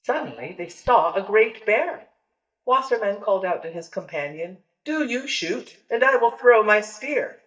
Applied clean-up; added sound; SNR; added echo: neural mask model DeepFilterNet 3.